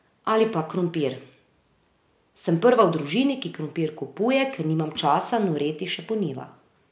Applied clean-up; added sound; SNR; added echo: none; none; none; none.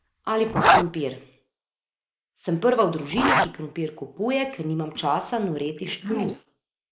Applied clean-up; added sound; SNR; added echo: neural mask model Resemble Enhance denoiser.